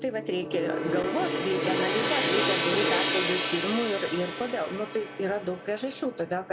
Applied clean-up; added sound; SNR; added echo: none; Gong; 0 dB; none.